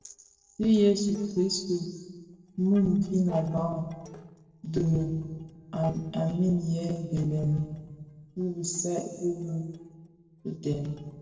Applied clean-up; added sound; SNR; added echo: neural separator model SepFormer DNS4.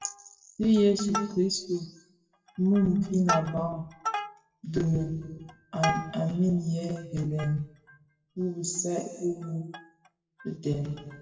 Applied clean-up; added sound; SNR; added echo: classical method WPE with log-MMSE.